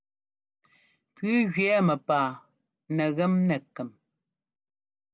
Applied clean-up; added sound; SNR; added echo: none; none; none; none.